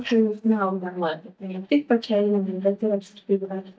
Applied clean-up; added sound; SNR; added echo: neural mask model DeepFilterNet 3.